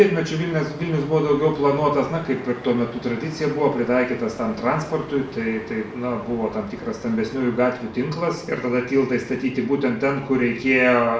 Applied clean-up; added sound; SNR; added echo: none; Truck; 20 dB; reverberation time 0.5 s.